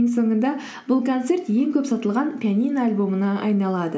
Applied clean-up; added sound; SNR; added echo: none; none; none; none.